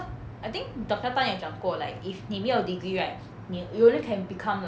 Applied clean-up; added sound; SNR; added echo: none; none; none; none.